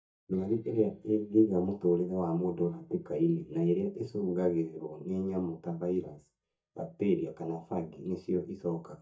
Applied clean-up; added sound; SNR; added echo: neural mask model DeepFilterNet 3.